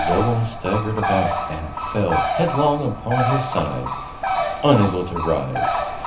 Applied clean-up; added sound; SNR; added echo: none; Bird; 2 dB; reverberation time 0.3 s.